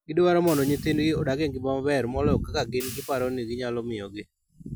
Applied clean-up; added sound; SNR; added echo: none; Hi-hat; 18 dB; none.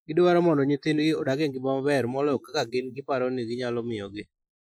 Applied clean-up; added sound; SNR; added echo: neural mask model Resemble Enhance denoiser.